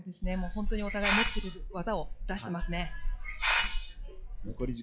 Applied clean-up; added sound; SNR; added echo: classical method log-MMSE.